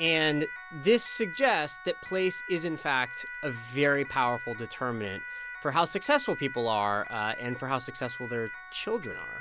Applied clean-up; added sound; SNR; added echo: none; Siren; 12 dB; none.